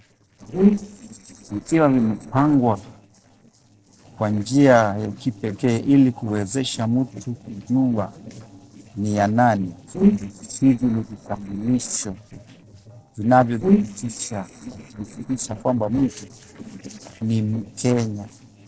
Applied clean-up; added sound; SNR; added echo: neural separator model SepFormer DNS4.